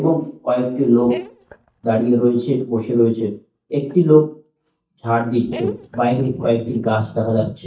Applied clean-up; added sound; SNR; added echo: neural mask model DeepFilterNet 3.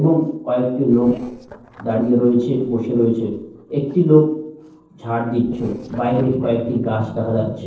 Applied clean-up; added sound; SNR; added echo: neural separator model SepFormer DNS4.